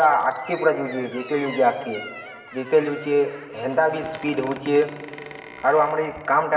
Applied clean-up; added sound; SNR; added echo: none; Squeak; 18 dB; reverberation time 1.7 s.